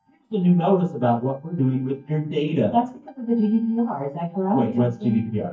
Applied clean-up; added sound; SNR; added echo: neural mask model DeepFilterNet 3.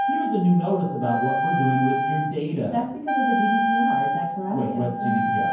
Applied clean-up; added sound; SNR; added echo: none; Wind instrument, woodwind instrument; 0 dB; reverberation time 0.9 s.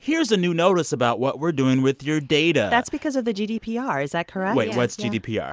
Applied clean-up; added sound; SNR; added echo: none; none; none; none.